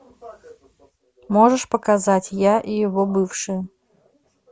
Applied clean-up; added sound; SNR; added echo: none; none; none; none.